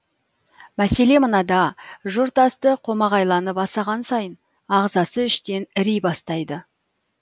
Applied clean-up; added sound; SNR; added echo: none; none; none; none.